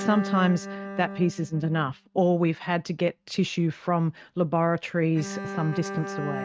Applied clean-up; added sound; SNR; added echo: neural mask model RNNoise.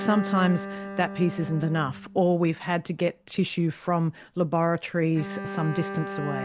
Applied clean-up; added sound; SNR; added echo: none; Bowed string instrument; 11 dB; none.